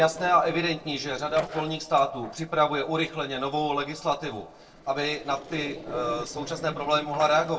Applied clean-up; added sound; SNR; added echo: neural separator model SepFormer DNS4.